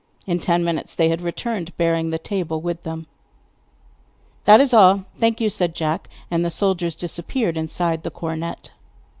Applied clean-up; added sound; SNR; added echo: none; none; none; none.